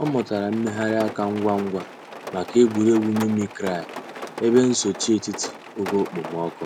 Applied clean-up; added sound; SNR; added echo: none; Rain; 13 dB; none.